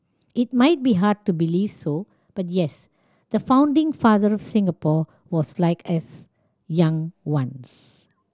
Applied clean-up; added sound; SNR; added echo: none; none; none; none.